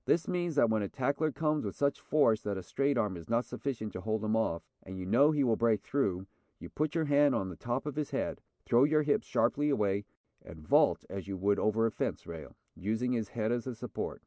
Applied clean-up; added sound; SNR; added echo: none; none; none; none.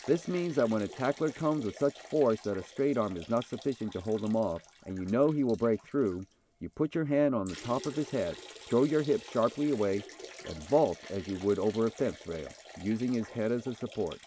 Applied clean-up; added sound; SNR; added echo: none; Liquid; 19 dB; none.